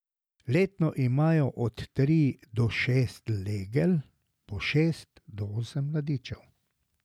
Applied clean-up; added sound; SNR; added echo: none; none; none; none.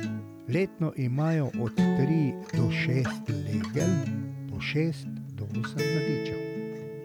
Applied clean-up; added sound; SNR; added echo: none; Acoustic guitar; 1 dB; none.